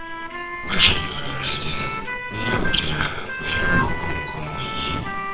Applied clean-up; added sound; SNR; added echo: neural separator model SepFormer WHAMR!.